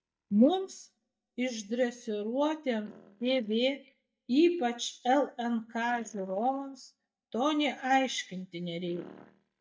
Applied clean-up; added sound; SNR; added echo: neural mask model DeepFilterNet 3.